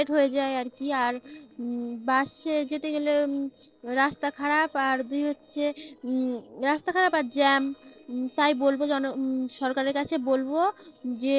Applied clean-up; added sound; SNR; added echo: neural separator model SepFormer DNS4.